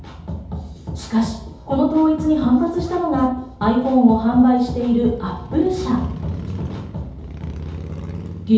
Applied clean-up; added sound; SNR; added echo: none; Motorcycle / Crow; 14 dB; reverberation time 0.8 s.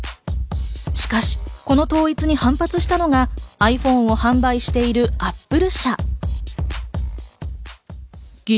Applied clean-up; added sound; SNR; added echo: none; none; none; none.